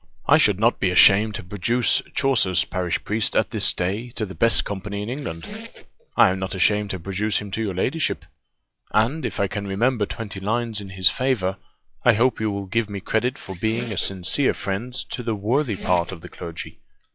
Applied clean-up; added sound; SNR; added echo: classical method log-MMSE.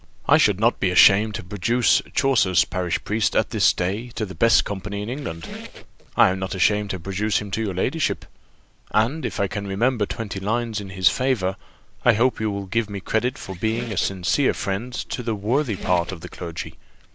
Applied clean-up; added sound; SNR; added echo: none; Squeak; 15 dB; none.